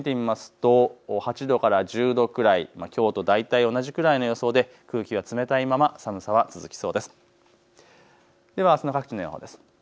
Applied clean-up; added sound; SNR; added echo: none; none; none; none.